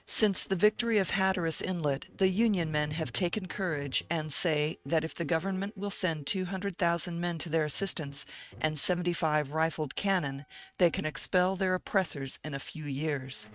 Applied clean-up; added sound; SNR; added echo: neural mask model RNNoise.